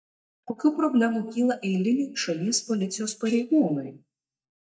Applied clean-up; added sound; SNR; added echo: neural mask model DeepFilterNet 3.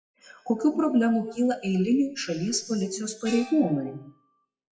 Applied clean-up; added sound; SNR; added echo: classical method WPE with log-MMSE.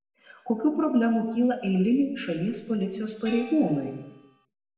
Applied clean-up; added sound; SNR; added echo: none; Gong; 18 dB; reverberation time 1.0 s.